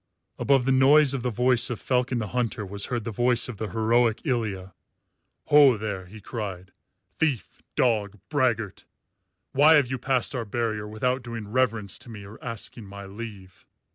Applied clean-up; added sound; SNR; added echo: none; none; none; none.